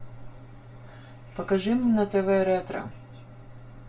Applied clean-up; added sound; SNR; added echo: none; none; none; reverberation time 0.2 s.